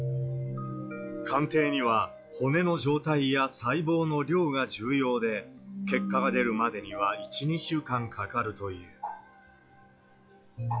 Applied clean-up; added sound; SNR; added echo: classical method log-MMSE.